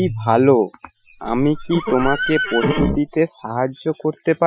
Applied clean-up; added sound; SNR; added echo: classical method Wiener filter.